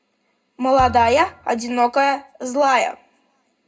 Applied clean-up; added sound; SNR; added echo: none; Thump, thud; 16 dB; reverberation time 0.2 s.